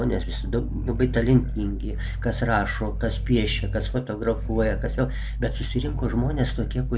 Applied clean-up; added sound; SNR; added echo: none; Growling; 2 dB; none.